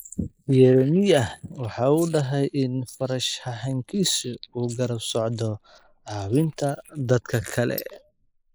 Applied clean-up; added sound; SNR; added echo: neural mask model Resemble Enhance denoiser.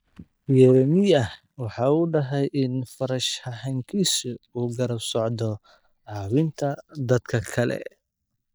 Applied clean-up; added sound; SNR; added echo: neural mask model DeepFilterNet 3.